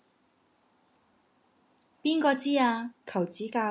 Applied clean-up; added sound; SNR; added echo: none; none; none; none.